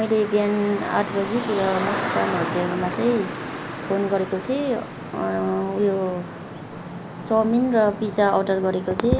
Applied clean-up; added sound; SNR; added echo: none; Traffic noise, roadway noise; 8 dB; none.